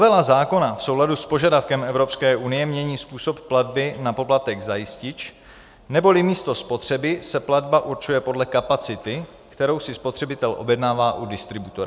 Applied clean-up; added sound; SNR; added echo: none; none; none; none.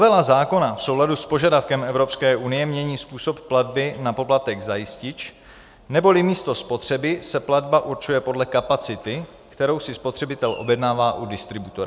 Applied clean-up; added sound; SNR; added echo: none; Fireworks; 20 dB; none.